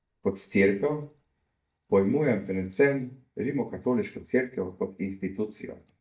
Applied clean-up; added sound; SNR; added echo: neural mask model DeepFilterNet 3.